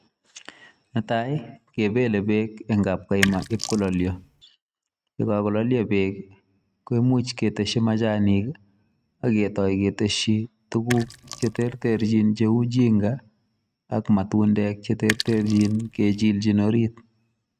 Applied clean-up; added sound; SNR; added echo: neural mask model RNNoise.